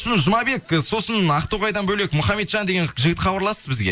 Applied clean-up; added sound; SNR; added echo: none; none; none; none.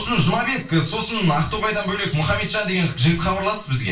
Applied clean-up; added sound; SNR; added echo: none; none; none; reverberation time 0.4 s.